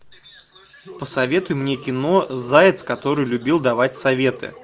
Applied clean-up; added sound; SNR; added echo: none; none; none; none.